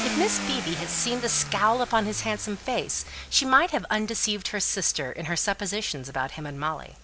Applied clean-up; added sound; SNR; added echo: none; Car; 11 dB; none.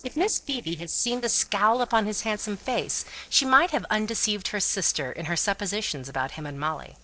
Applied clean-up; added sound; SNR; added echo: neural separator model SepFormer DNS4.